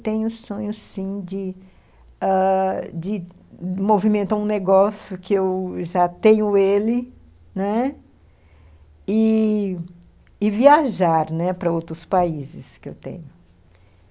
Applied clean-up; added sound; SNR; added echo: none; none; none; none.